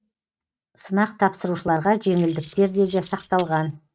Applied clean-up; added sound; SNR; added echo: neural mask model RNNoise.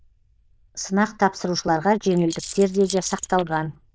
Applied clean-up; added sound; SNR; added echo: neural diffusion model UNIVERSE++.